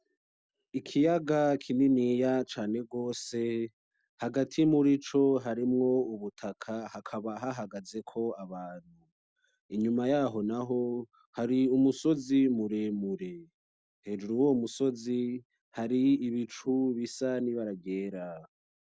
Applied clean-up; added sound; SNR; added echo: none; none; none; none.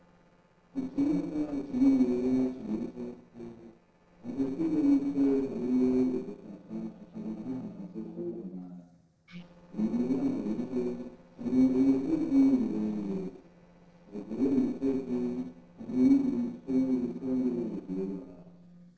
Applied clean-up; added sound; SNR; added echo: neural separator model SepFormer DNS4.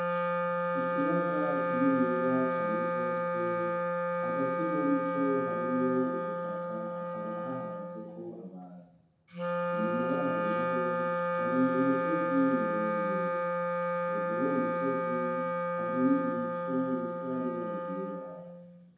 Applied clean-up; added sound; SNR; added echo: none; Wind instrument, woodwind instrument; -3 dB; reverberation time 0.8 s.